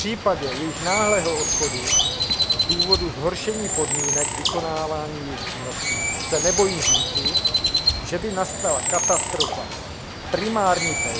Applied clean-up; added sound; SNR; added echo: none; Bird; -2 dB; none.